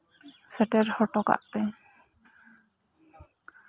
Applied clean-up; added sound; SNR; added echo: none; none; none; none.